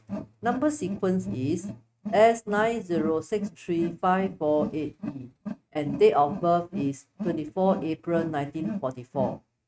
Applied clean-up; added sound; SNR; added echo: neural mask model RNNoise.